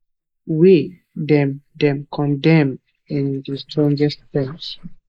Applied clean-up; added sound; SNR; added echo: neural mask model Resemble Enhance denoiser.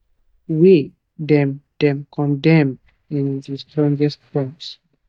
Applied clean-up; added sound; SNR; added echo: neural mask model DeepFilterNet 3.